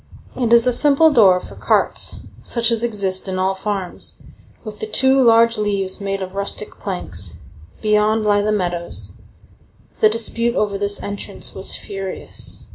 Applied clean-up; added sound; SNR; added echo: none; Gunshot, gunfire; 18 dB; reverberation time 0.2 s.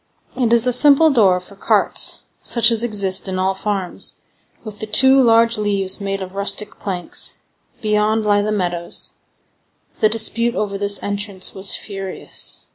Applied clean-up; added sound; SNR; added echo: none; none; none; none.